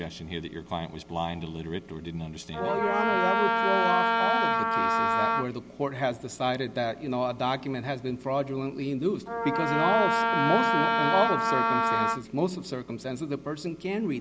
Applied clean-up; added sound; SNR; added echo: none; Wind instrument, woodwind instrument; -4 dB; none.